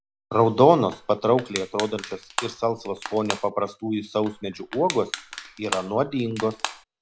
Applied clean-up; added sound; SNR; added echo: none; Crushing; 11 dB; none.